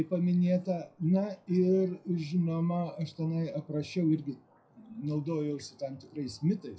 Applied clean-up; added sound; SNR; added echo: classical method WPE with log-MMSE.